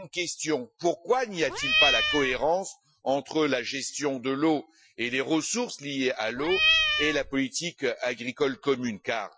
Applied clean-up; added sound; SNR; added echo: classical method Wiener filter.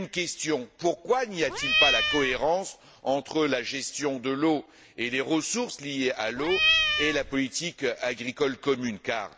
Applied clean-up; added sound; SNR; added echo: none; Cat; -3 dB; none.